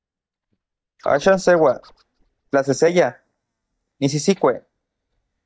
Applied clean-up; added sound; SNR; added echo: neural mask model DeepFilterNet 3.